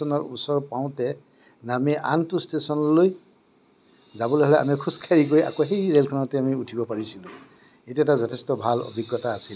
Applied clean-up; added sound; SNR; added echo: none; none; none; none.